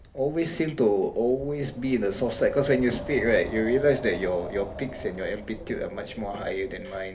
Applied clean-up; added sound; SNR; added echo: none; Wind; 12 dB; reverberation time 0.3 s.